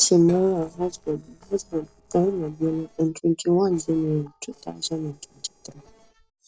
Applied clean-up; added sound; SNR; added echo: neural separator model SepFormer DNS4.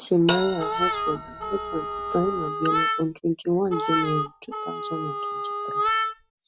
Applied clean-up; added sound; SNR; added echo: none; Harmonica + Bell; -1 dB; none.